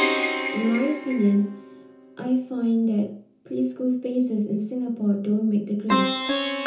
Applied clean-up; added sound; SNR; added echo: none; Plucked string instrument; 5 dB; reverberation time 0.6 s.